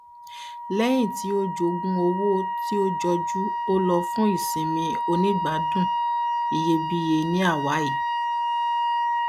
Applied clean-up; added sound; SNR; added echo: none; Wind instrument, woodwind instrument; 1 dB; none.